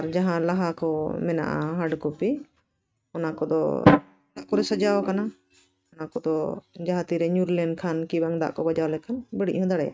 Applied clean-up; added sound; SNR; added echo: neural mask model RNNoise.